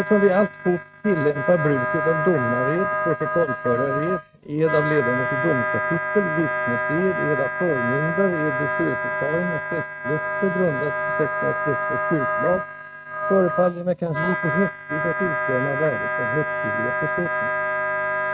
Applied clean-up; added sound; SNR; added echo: neural mask model RNNoise.